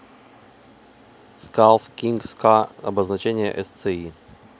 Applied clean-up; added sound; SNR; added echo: none; none; none; none.